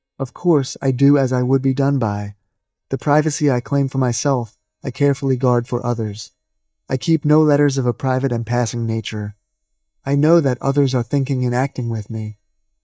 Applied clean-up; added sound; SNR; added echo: neural mask model DeepFilterNet 3.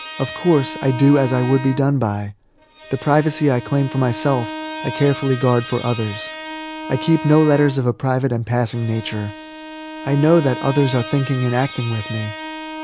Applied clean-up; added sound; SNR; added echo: none; Bowed string instrument; 12 dB; none.